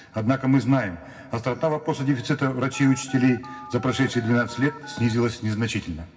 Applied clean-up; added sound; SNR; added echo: none; Telephone; 16 dB; reverberation time 0.4 s.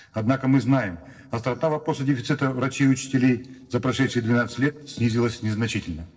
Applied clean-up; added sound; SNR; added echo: neural separator model SepFormer DNS4.